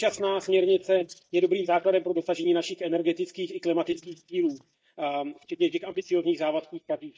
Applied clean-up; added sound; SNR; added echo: neural mask model DeepFilterNet 3.